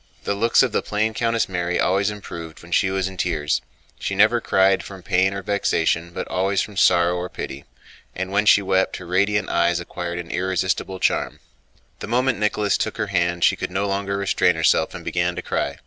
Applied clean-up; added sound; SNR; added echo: none; none; none; none.